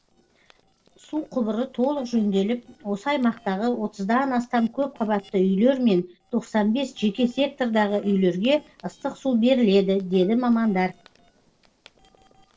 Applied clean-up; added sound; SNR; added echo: neural separator model SepFormer DNS4.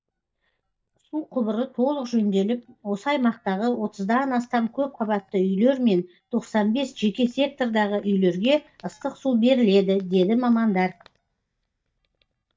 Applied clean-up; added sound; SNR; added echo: neural mask model DeepFilterNet 3.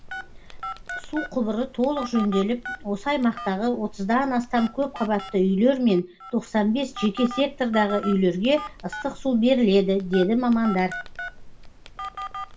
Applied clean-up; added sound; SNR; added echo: none; Telephone; 13 dB; reverberation time 0.2 s.